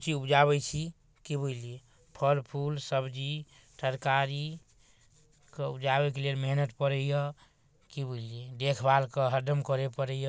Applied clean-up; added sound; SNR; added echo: none; none; none; none.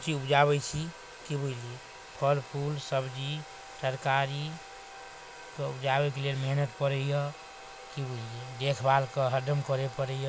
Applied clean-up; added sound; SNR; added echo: none; Domestic sounds, home sounds; 15 dB; none.